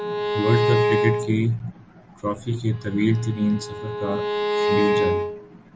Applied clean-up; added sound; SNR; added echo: none; Bowed string instrument; 0 dB; none.